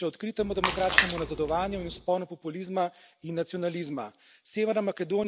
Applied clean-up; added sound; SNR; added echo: none; Splash, splatter; 0 dB; none.